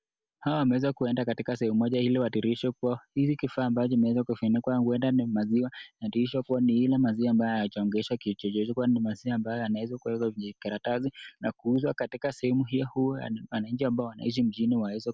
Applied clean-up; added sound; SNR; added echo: none; none; none; none.